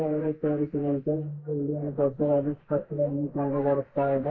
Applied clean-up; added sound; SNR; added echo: neural mask model Resemble Enhance denoiser.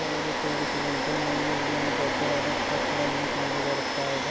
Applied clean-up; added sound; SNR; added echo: none; Domestic sounds, home sounds; -5 dB; none.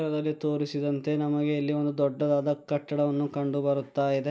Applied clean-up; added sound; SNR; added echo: none; none; none; none.